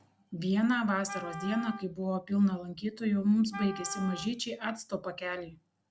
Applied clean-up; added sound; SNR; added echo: none; Wind instrument, woodwind instrument; 13 dB; none.